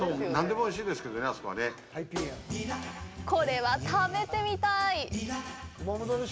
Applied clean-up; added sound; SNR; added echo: none; none; none; none.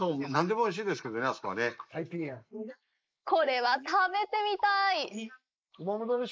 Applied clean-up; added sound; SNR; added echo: neural mask model Resemble Enhance denoiser.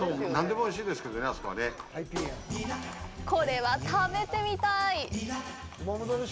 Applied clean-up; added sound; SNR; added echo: none; Drum kit + Livestock, farm animals, working animals; 16 dB; none.